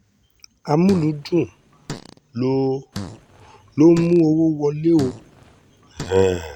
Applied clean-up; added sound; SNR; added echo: none; Fart; 16 dB; none.